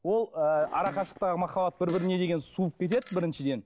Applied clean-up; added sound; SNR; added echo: none; Fart; 19 dB; none.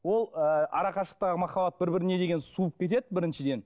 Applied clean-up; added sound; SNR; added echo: none; none; none; none.